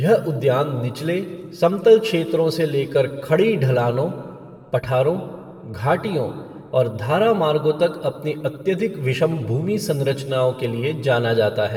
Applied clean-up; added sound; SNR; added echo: none; none; none; reverberation time 1.3 s.